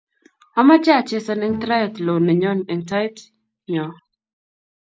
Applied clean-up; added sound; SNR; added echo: none; Bowed string instrument; 16 dB; none.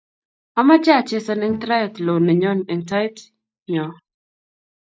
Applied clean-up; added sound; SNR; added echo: neural mask model DeepFilterNet 3.